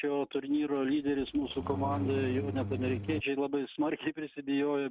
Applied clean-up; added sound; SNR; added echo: neural mask model RNNoise.